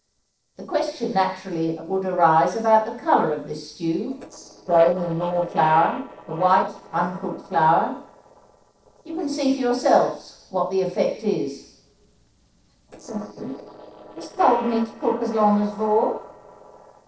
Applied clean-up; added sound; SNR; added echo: neural separator model SepFormer DNS4.